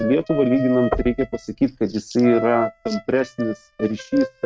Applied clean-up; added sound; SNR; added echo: neural mask model RNNoise.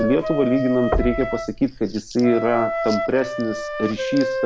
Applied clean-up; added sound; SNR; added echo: none; Wind instrument, woodwind instrument + Knock; 4 dB; none.